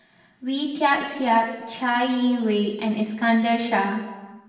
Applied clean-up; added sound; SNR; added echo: none; none; none; reverberation time 1.2 s.